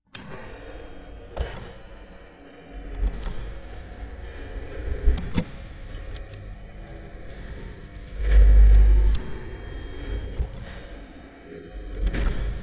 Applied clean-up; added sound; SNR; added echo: neural mask model DeepFilterNet 3.